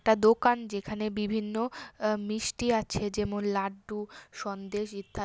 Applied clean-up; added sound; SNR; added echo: none; none; none; none.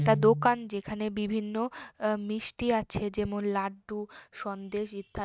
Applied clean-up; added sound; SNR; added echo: neural mask model RNNoise.